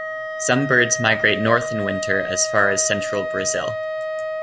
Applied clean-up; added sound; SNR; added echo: none; Wind instrument, woodwind instrument; 5 dB; none.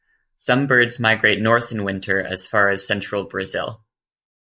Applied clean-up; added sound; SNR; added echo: neural mask model Resemble Enhance denoiser.